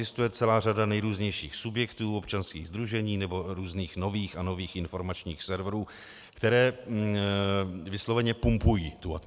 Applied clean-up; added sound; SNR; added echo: none; none; none; none.